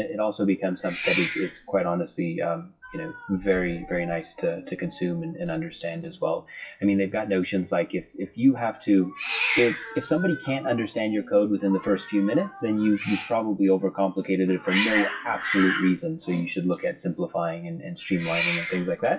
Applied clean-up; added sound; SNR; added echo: classical method WPE with log-MMSE.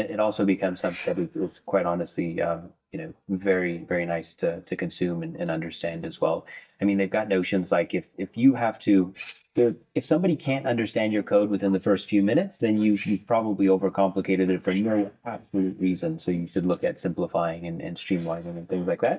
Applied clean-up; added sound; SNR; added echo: neural mask model DeepFilterNet 3.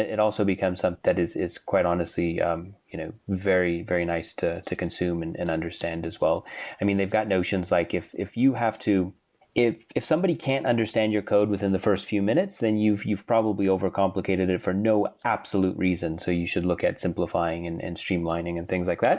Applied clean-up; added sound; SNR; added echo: none; none; none; none.